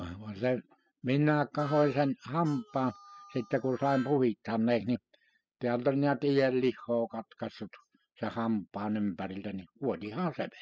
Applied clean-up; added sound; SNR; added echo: classical method spectral subtraction.